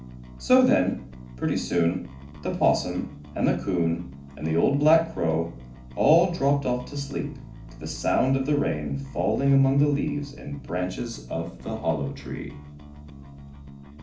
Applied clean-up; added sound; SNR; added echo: none; Bass guitar; 16 dB; reverberation time 0.4 s.